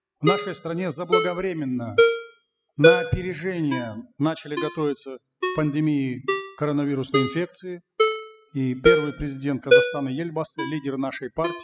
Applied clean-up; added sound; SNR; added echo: classical method spectral subtraction.